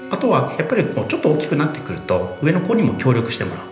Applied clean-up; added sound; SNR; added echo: none; Organ; 19 dB; reverberation time 1.0 s.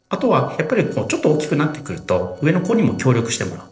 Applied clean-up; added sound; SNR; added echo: neural separator model SepFormer DNS4.